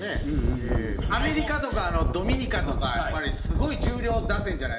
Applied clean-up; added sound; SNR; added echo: none; Wind; -2 dB; reverberation time 1.1 s.